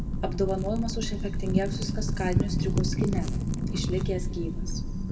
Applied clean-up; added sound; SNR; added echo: none; Wind / Fire; -5 dB; reverberation time 1.3 s.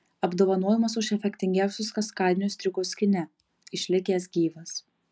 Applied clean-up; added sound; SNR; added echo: none; none; none; none.